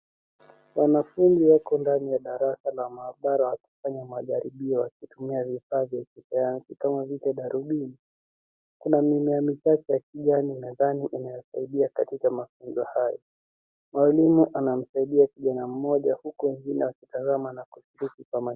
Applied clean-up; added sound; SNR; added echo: none; none; none; none.